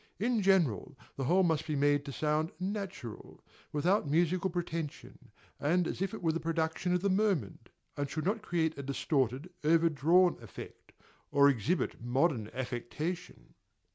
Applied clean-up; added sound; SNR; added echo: none; none; none; none.